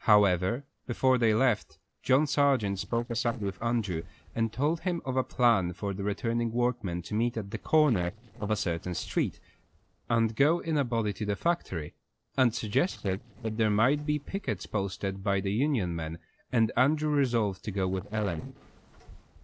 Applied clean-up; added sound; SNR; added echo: neural separator model SepFormer DNS4.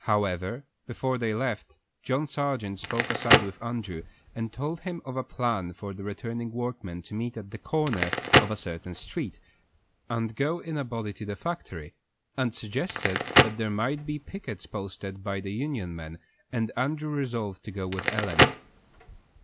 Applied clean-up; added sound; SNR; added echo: none; Crackle; 1 dB; none.